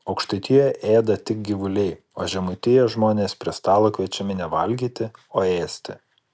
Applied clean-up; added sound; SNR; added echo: none; none; none; none.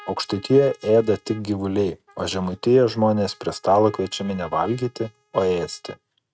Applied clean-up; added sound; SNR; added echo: neural mask model RNNoise.